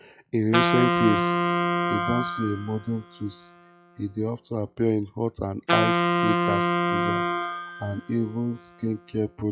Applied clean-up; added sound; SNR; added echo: classical method log-MMSE.